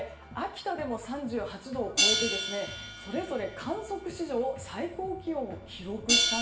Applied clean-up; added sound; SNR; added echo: none; Hi-hat; -1 dB; reverberation time 0.7 s.